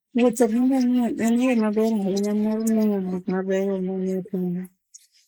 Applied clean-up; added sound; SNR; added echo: neural mask model Resemble Enhance denoiser.